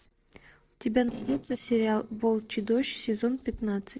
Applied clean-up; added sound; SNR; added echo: neural separator model SepFormer DNS4.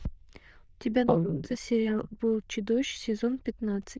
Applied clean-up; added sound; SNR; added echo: neural diffusion model UNIVERSE++.